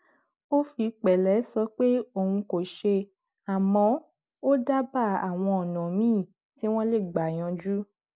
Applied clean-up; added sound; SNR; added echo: none; none; none; none.